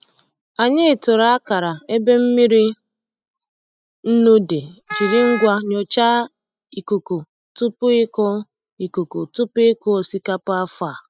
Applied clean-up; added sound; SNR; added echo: classical method spectral subtraction.